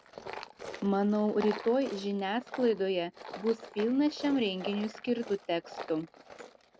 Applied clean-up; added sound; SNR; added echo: none; Tools; 14 dB; none.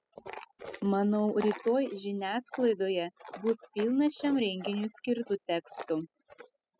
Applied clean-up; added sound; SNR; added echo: classical method spectral subtraction.